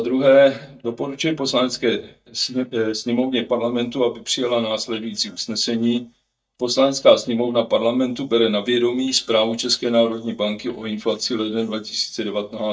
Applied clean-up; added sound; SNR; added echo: neural mask model DeepFilterNet 3.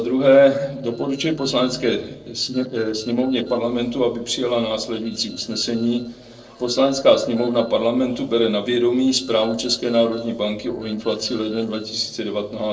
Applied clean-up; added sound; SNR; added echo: neural separator model SepFormer DNS4.